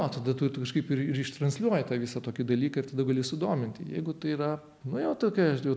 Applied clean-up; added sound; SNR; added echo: none; none; none; none.